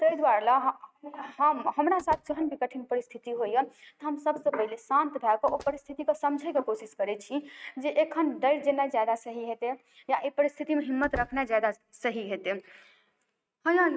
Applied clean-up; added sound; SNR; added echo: neural mask model RNNoise.